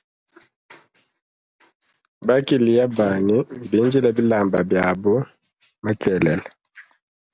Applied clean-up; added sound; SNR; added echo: none; none; none; none.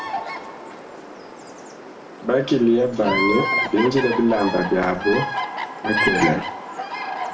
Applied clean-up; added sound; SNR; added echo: none; Bird vocalization, bird call, bird song; 4 dB; reverberation time 0.4 s.